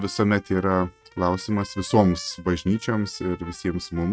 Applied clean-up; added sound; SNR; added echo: neural mask model RNNoise.